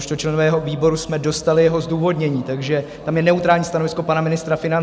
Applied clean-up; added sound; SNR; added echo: none; none; none; none.